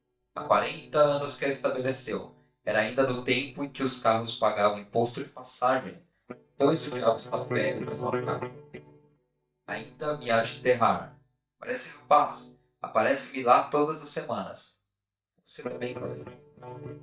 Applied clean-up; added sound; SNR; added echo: neural mask model DeepFilterNet 3.